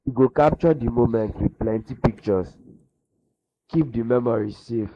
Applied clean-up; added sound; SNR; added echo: neural mask model Resemble Enhance denoiser.